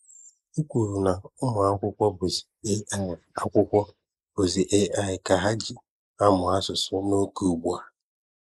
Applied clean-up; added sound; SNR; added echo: neural mask model Resemble Enhance denoiser.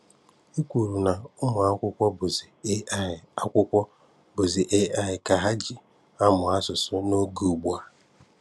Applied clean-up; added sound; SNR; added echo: none; none; none; none.